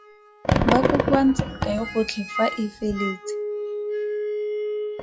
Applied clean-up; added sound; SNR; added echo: classical method log-MMSE.